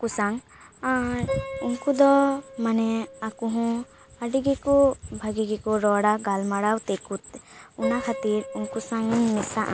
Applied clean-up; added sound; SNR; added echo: none; Piano; 14 dB; none.